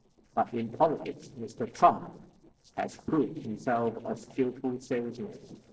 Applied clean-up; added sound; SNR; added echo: neural separator model SepFormer DNS4.